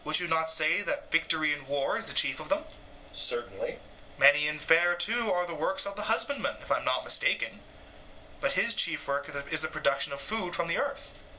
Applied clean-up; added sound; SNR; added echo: none; none; none; none.